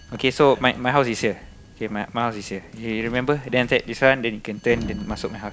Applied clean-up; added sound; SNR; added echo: none; Sliding door; 17 dB; none.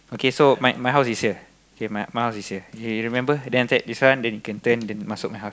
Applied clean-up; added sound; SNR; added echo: none; none; none; none.